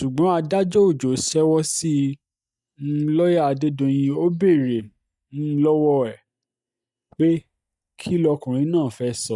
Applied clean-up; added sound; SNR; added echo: neural mask model DeepFilterNet 3.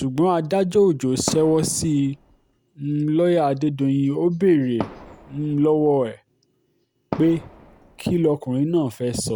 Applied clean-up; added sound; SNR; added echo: none; Fireworks; 15 dB; none.